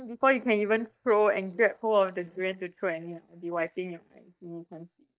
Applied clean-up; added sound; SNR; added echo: neural mask model DeepFilterNet 3.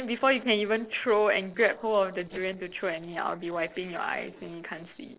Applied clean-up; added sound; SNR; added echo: neural separator model SepFormer DNS4.